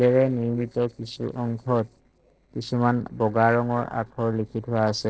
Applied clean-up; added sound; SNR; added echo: neural separator model SepFormer DNS4.